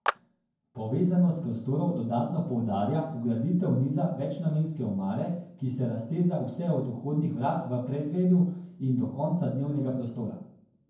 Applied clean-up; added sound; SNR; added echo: none; Clapping; 9 dB; reverberation time 0.9 s.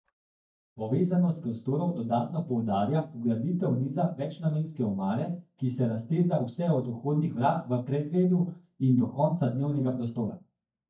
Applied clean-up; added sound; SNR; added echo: neural mask model DeepFilterNet 3.